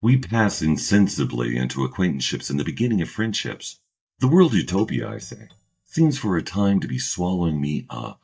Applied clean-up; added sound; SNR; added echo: neural mask model DeepFilterNet 3.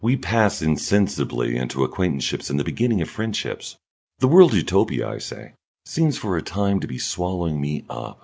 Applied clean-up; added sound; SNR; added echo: none; none; none; none.